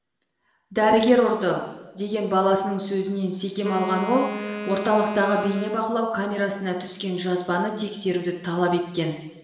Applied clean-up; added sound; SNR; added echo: none; Wind instrument, woodwind instrument; 9 dB; reverberation time 1.3 s.